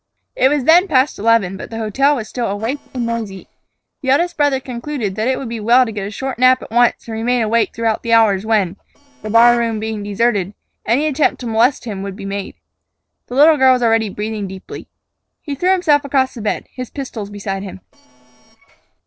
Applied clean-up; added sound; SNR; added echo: neural separator model SepFormer DNS4.